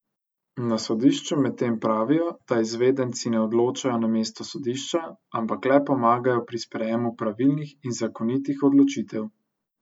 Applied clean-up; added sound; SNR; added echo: none; none; none; none.